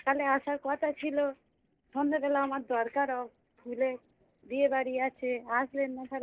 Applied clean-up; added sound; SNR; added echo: neural separator model SepFormer DNS4.